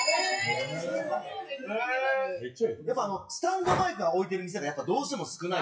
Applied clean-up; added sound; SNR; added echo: classical method WPE with log-MMSE.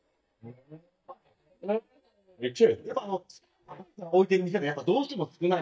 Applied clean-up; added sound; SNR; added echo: neural mask model DeepFilterNet 3.